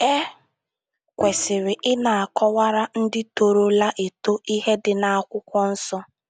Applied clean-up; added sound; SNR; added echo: none; Bowed string instrument; 20 dB; none.